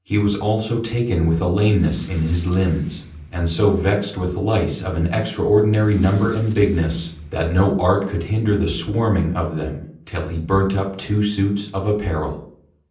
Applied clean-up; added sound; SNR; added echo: none; Squeak; 20 dB; reverberation time 0.6 s.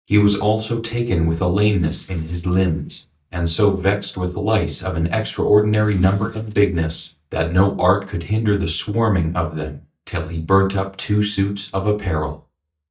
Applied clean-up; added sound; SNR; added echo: neural mask model DeepFilterNet 3.